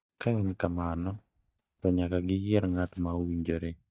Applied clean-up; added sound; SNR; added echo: neural mask model DeepFilterNet 3.